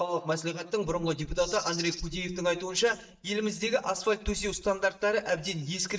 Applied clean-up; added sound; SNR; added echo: neural mask model DeepFilterNet 3.